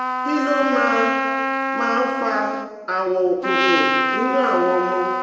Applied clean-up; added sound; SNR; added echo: none; Trumpet; 0 dB; reverberation time 1.2 s.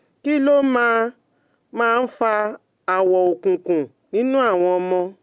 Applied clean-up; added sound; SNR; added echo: none; none; none; none.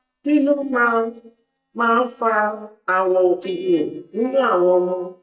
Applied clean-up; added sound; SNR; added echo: neural mask model DeepFilterNet 3.